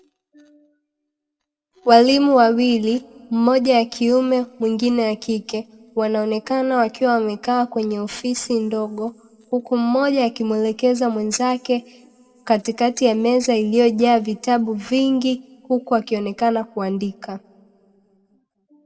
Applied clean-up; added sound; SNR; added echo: none; none; none; reverberation time 1.3 s.